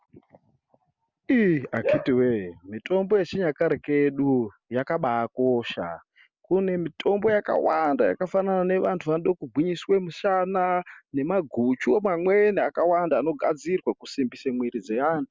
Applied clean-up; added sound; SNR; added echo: none; none; none; none.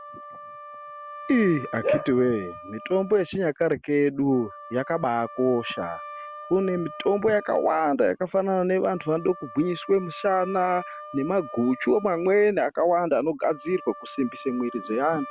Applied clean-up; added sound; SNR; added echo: none; Wind instrument, woodwind instrument; 16 dB; none.